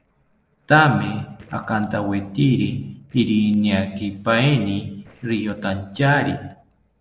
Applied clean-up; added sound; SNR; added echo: neural separator model SepFormer DNS4.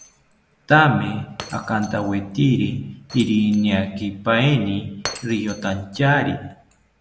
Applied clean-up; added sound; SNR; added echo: none; Shatter; 20 dB; none.